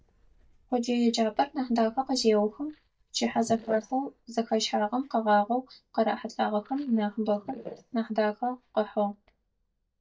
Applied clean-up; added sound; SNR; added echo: neural mask model DeepFilterNet 3.